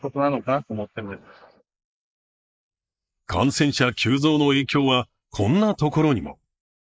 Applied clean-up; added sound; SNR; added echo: neural mask model Resemble Enhance denoiser.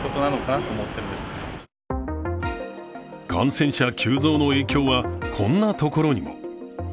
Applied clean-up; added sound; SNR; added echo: none; none; none; none.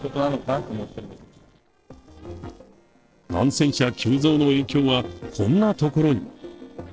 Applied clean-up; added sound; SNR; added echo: neural separator model SepFormer DNS4.